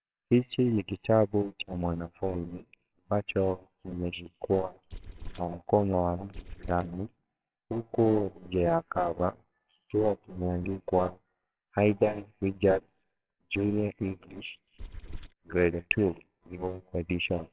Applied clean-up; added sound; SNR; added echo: neural separator model SepFormer WHAMR!.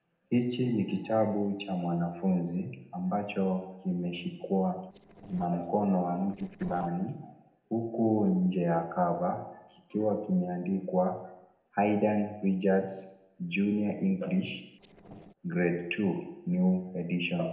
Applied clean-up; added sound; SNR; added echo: neural separator model SepFormer DNS4.